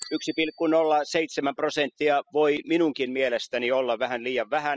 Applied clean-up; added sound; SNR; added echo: classical method spectral subtraction.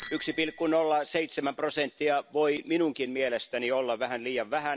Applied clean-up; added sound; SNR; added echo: none; Bicycle bell; -2 dB; none.